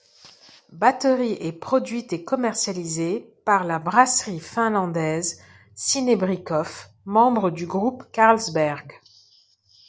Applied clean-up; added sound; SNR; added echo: none; none; none; none.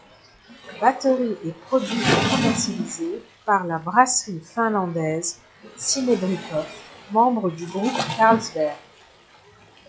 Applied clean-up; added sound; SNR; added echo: classical method log-MMSE.